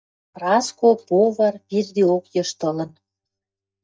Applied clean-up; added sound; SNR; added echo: neural mask model DeepFilterNet 3.